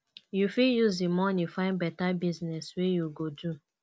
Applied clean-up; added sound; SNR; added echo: none; none; none; none.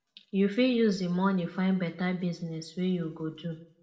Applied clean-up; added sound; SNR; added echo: none; none; none; reverberation time 0.5 s.